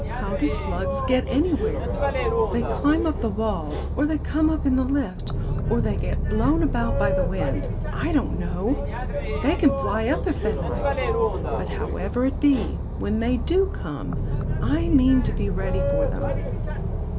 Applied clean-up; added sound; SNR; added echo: none; Boat, Water vehicle; -1 dB; none.